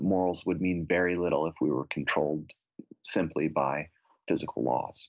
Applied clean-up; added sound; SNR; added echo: none; none; none; none.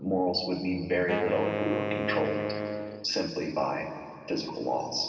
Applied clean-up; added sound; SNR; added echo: none; Wind instrument, woodwind instrument; 5 dB; reverberation time 2.5 s.